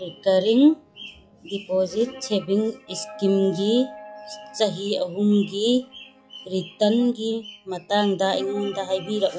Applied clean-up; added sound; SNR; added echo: classical method log-MMSE.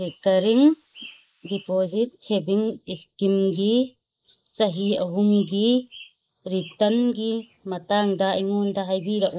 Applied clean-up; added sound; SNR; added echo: neural mask model Resemble Enhance denoiser.